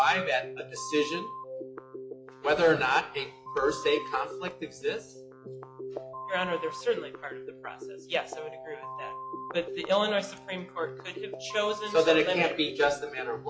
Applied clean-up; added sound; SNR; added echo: classical method log-MMSE.